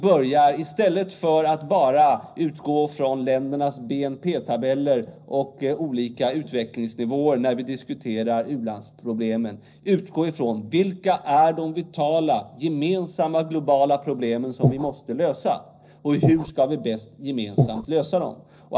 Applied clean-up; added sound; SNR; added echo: neural separator model SepFormer DNS4.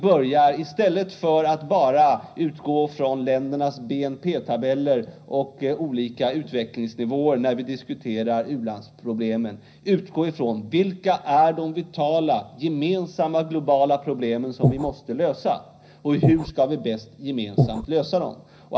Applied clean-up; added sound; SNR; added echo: none; Breathing; -2 dB; reverberation time 0.5 s.